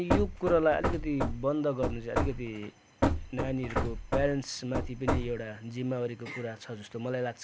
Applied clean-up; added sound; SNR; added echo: none; Knock / Wood; 0 dB; none.